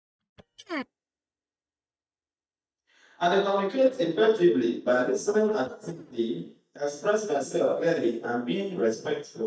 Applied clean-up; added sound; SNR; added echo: neural mask model DeepFilterNet 3.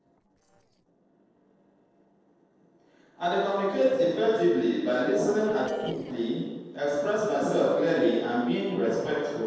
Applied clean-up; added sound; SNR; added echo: neural separator model SepFormer DNS4.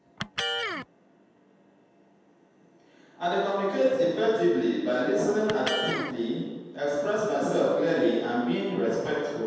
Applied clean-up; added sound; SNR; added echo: none; Electric guitar; 10 dB; reverberation time 1.2 s.